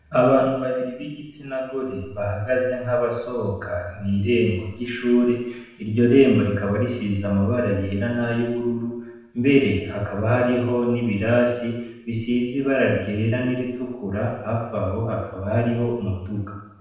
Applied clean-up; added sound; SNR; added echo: none; none; none; reverberation time 1.0 s.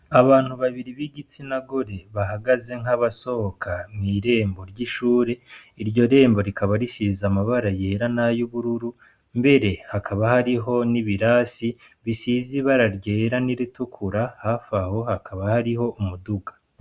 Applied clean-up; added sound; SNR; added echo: none; none; none; none.